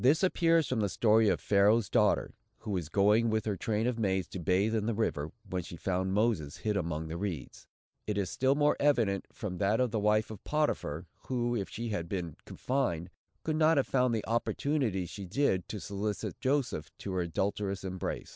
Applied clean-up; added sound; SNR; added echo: none; none; none; none.